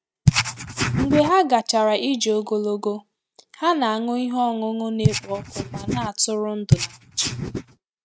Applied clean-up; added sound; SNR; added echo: neural mask model RNNoise.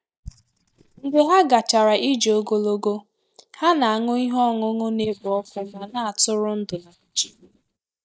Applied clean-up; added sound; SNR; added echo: neural mask model DeepFilterNet 3.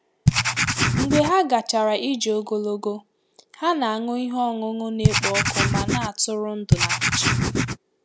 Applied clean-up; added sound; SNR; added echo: none; Writing; -4 dB; none.